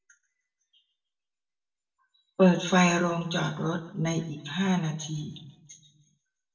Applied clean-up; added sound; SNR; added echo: none; none; none; reverberation time 0.7 s.